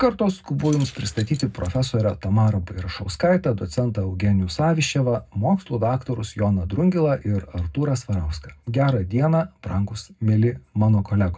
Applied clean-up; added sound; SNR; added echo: none; Keys jangling; 20 dB; reverberation time 0.3 s.